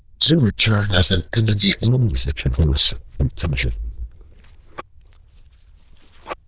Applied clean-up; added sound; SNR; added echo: neural diffusion model UNIVERSE++.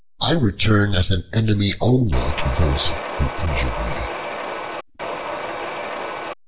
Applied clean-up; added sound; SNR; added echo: none; Mechanisms; 7 dB; none.